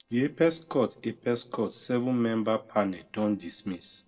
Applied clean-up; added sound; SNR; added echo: neural separator model SepFormer DNS4.